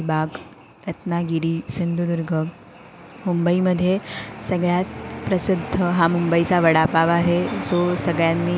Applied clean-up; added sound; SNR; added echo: none; none; none; none.